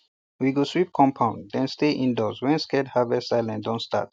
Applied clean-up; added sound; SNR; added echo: none; none; none; none.